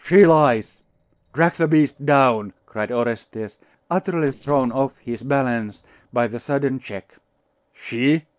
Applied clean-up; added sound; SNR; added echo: neural separator model SepFormer DNS4.